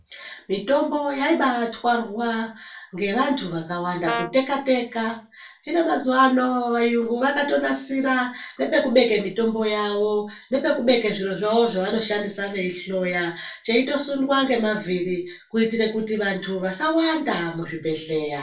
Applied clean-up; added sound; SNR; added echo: none; Brass instrument; 4 dB; reverberation time 0.3 s.